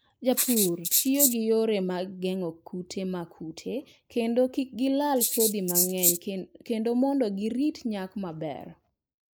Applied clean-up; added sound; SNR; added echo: neural mask model Resemble Enhance denoiser.